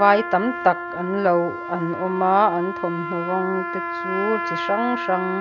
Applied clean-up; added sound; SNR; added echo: none; Trumpet; 7 dB; none.